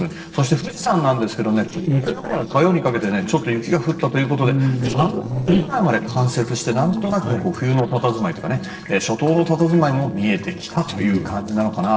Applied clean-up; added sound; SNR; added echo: neural separator model SepFormer DNS4.